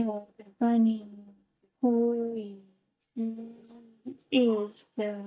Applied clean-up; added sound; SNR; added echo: neural mask model DeepFilterNet 3.